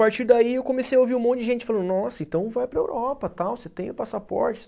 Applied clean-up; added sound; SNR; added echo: none; none; none; none.